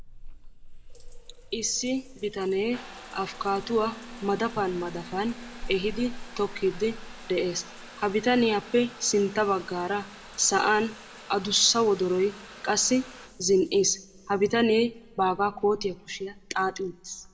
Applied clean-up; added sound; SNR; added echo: none; Trickle, dribble / Bathtub (filling or washing) / Water tap, faucet; 16 dB; reverberation time 1.1 s.